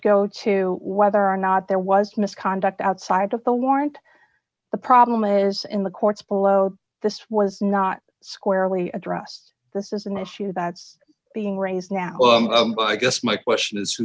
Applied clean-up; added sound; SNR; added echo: none; none; none; none.